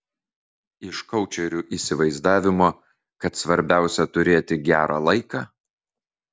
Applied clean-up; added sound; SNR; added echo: none; none; none; none.